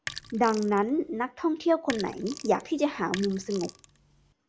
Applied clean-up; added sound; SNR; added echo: none; Sink (filling or washing); 14 dB; none.